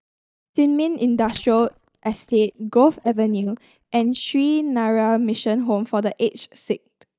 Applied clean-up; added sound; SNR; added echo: neural mask model DeepFilterNet 3.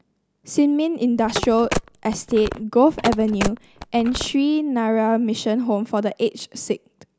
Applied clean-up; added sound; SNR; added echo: none; Telephone; 8 dB; none.